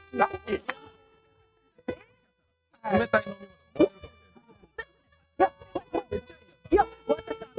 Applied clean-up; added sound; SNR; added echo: neural mask model RNNoise.